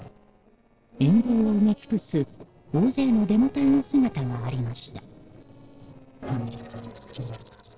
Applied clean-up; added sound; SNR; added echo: neural separator model SepFormer DNS4.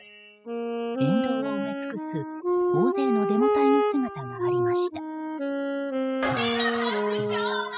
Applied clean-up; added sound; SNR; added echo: classical method spectral subtraction.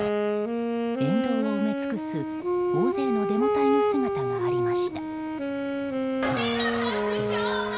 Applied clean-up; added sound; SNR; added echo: none; Wind instrument, woodwind instrument; -5 dB; none.